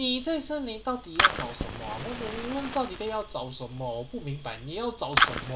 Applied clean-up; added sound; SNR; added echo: none; Fire; -1 dB; none.